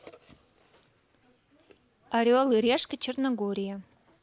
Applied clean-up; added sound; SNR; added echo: none; none; none; none.